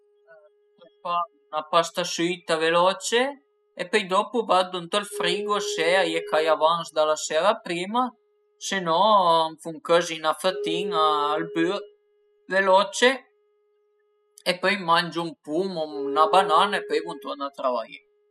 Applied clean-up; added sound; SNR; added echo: classical method spectral subtraction.